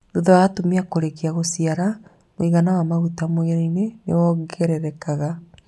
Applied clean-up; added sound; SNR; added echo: none; none; none; none.